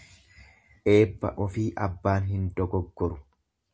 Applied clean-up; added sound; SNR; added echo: none; none; none; none.